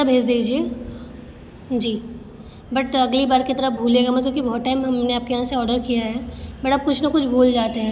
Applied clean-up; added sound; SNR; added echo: none; none; none; none.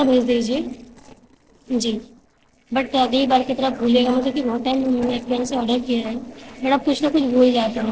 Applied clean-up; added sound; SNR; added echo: neural separator model SepFormer DNS4.